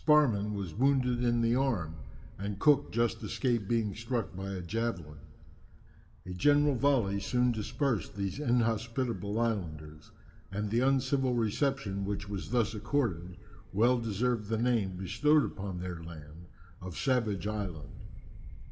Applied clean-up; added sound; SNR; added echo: none; Wind; 14 dB; reverberation time 1.2 s.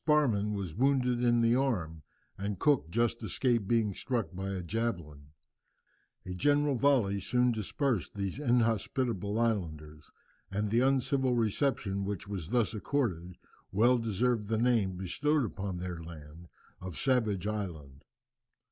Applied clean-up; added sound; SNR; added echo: none; none; none; none.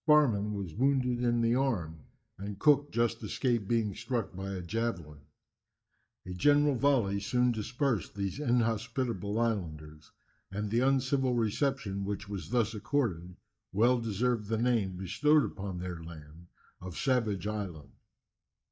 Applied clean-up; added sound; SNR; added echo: neural mask model DeepFilterNet 3.